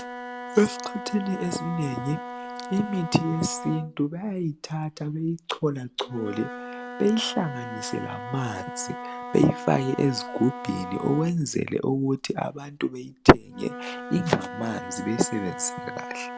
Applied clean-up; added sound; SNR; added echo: none; Wind instrument, woodwind instrument; 11 dB; none.